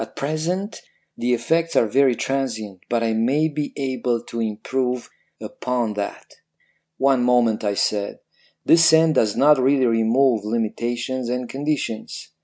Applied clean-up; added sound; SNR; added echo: none; none; none; none.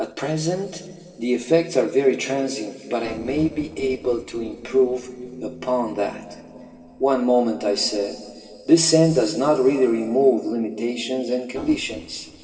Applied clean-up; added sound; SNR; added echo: neural separator model SepFormer DNS4.